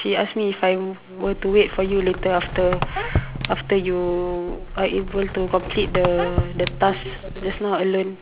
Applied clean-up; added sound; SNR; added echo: none; Squeak; 6 dB; none.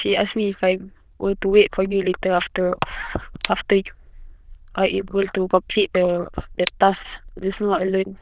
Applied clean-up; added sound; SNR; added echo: neural diffusion model UNIVERSE++.